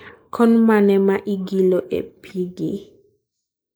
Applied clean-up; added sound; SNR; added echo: neural mask model Resemble Enhance denoiser.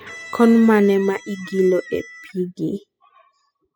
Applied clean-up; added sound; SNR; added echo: classical method spectral subtraction.